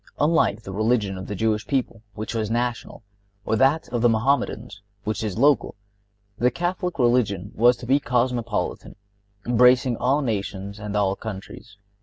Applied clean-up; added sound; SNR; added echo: none; none; none; none.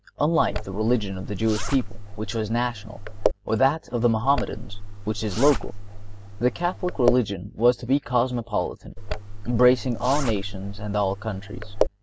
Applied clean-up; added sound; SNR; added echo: none; Zipper (clothing); 3 dB; none.